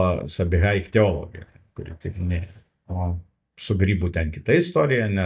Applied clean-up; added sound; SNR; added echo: neural mask model DeepFilterNet 3.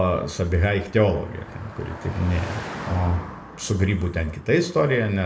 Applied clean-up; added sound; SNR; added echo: none; Car passing by; 15 dB; reverberation time 0.5 s.